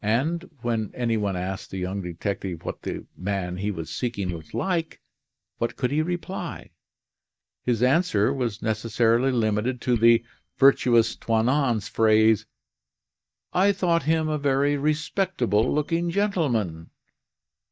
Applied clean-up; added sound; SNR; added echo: neural mask model DeepFilterNet 3.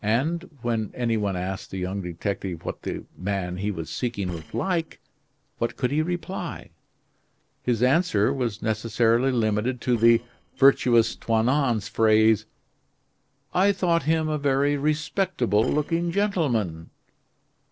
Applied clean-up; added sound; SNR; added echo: neural separator model SepFormer DNS4.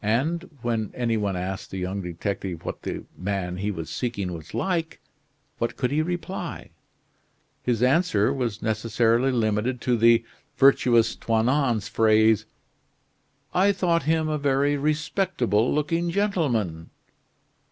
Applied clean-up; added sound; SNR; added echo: none; none; none; none.